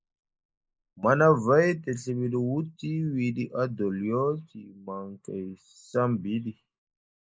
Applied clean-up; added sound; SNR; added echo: neural mask model Resemble Enhance denoiser.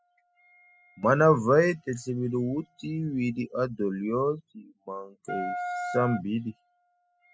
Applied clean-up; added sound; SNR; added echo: classical method spectral subtraction.